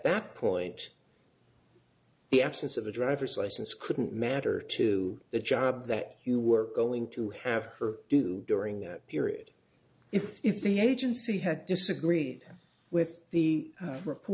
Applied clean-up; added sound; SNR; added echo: none; none; none; none.